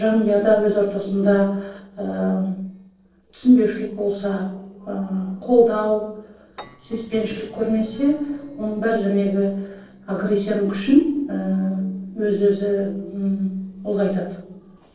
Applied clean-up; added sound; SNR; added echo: neural separator model SepFormer DNS4.